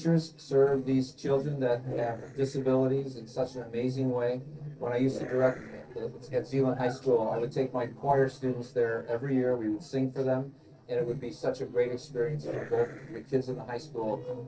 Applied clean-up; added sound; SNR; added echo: neural separator model SepFormer DNS4.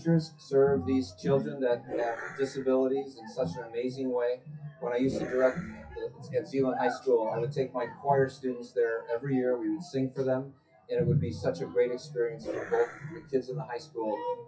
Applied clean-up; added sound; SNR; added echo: classical method WPE with log-MMSE.